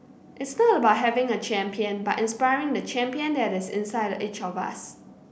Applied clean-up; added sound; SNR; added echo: none; none; none; none.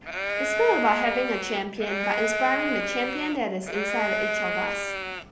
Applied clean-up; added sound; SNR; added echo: none; Livestock, farm animals, working animals; 1 dB; none.